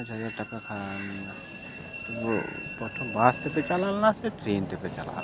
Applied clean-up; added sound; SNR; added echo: none; Train; 9 dB; none.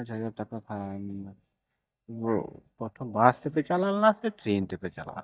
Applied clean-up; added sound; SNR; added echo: neural mask model DeepFilterNet 3.